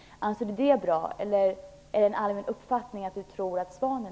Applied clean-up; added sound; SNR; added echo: none; none; none; none.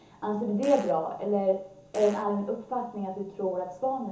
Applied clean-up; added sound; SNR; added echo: none; Fart; 18 dB; reverberation time 0.8 s.